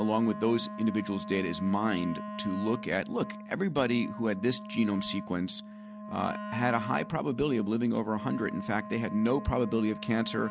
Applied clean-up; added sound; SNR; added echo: none; Wind instrument, woodwind instrument; 10 dB; none.